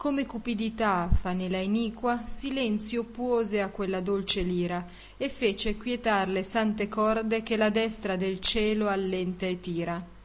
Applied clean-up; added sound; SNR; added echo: none; none; none; none.